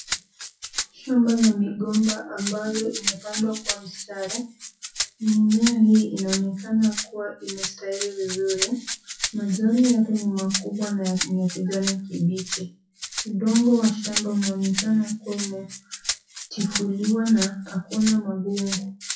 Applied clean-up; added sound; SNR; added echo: classical method WPE with log-MMSE.